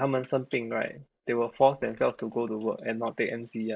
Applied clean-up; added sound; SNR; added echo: neural mask model Resemble Enhance denoiser.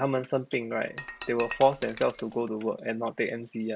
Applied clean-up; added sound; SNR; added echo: none; Shatter; 15 dB; none.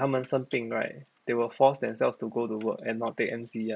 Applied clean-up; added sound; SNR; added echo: none; none; none; none.